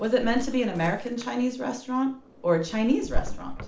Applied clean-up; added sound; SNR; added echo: none; Drawer open or close; 6 dB; reverberation time 0.4 s.